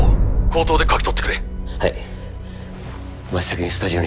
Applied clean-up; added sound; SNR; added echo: none; none; none; none.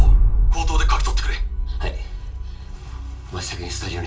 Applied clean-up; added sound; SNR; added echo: none; none; none; reverberation time 0.2 s.